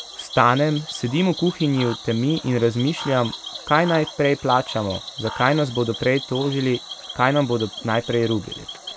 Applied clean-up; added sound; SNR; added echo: none; Cricket / Frog; 13 dB; none.